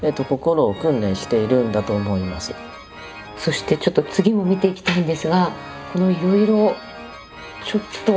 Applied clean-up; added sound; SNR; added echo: none; Organ; 16 dB; none.